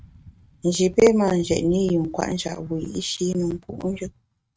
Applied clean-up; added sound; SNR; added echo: neural mask model RNNoise.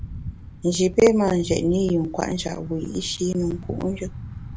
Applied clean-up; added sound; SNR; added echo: none; Thunder / Bicycle; 13 dB; none.